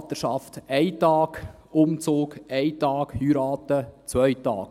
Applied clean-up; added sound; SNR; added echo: none; none; none; none.